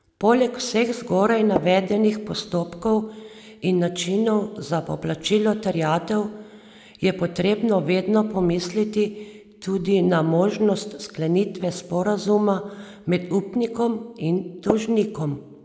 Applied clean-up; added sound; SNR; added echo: none; Tap; 5 dB; none.